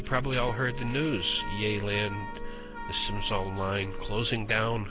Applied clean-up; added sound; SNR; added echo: none; Wind instrument, woodwind instrument; 13 dB; none.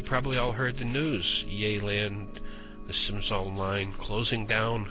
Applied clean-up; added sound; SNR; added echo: none; none; none; none.